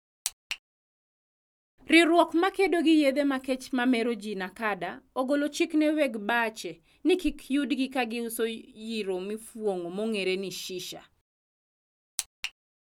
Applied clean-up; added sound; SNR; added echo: none; none; none; none.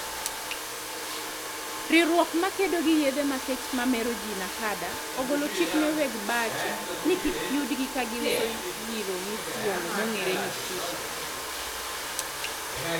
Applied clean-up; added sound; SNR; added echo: none; Domestic sounds, home sounds; 3 dB; none.